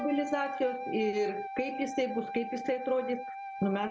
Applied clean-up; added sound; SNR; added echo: none; Wind instrument, woodwind instrument; 7 dB; none.